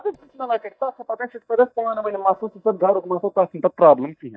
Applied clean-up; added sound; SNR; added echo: neural mask model DeepFilterNet 3.